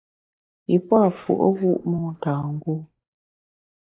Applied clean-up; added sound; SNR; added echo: neural mask model DeepFilterNet 3.